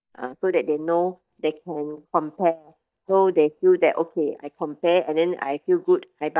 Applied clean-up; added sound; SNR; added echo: neural mask model DeepFilterNet 3.